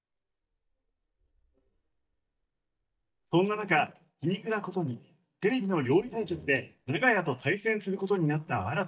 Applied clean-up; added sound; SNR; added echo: neural mask model DeepFilterNet 3.